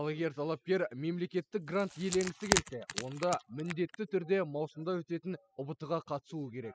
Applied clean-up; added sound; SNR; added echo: classical method spectral subtraction.